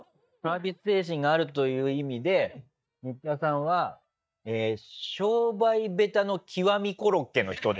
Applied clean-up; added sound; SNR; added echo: neural mask model DeepFilterNet 3.